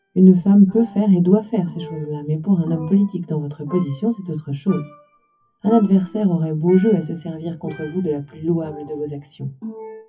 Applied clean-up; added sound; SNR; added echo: classical method WPE with log-MMSE.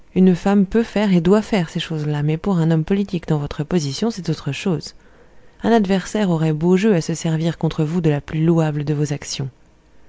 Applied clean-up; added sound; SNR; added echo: none; none; none; none.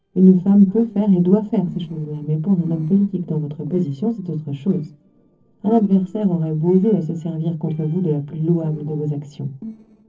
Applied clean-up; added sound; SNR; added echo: neural separator model SepFormer DNS4.